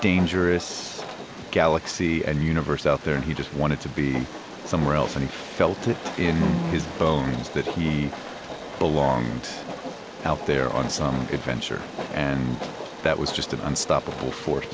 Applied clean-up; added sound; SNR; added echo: none; Train; 11 dB; none.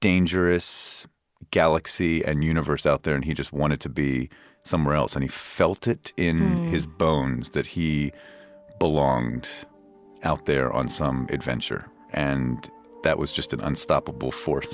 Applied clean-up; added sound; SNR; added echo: none; none; none; none.